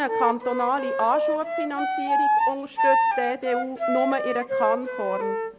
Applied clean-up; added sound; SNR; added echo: none; Wind instrument, woodwind instrument; -2 dB; none.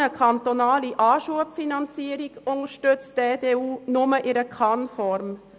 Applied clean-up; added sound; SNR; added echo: none; none; none; none.